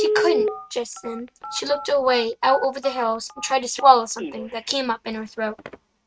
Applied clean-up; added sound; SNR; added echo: neural mask model RNNoise.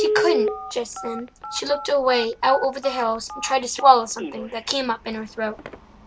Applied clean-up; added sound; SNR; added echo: none; Telephone; 6 dB; none.